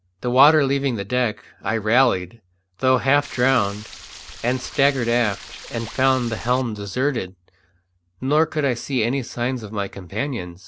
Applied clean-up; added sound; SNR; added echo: none; Stream; 16 dB; none.